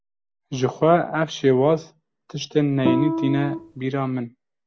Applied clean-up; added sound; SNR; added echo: none; Guitar; 1 dB; none.